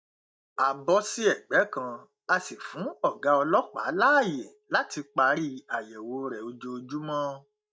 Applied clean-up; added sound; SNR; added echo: neural mask model DeepFilterNet 3.